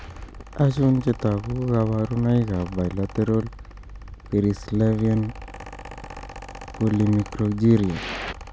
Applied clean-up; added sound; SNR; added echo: none; Mechanical fan; 15 dB; none.